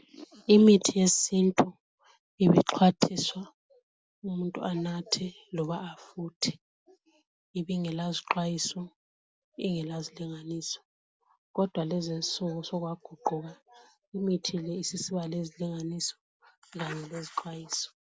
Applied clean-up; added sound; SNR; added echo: none; none; none; none.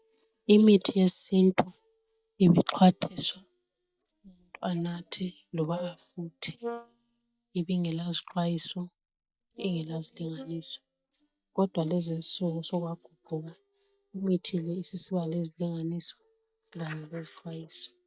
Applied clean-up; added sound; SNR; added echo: neural mask model DeepFilterNet 3.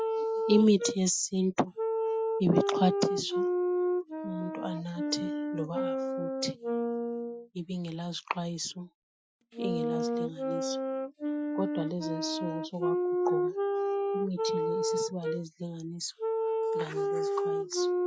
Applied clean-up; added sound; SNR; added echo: classical method Wiener filter.